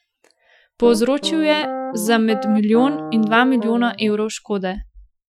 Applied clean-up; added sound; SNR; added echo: classical method Wiener filter.